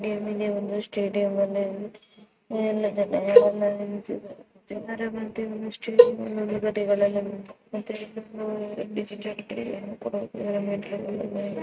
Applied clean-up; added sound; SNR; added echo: neural mask model RNNoise.